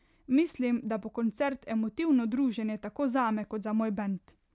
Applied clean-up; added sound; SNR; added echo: none; none; none; none.